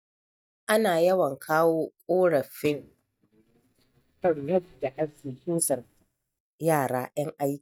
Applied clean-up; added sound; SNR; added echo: neural mask model DeepFilterNet 3.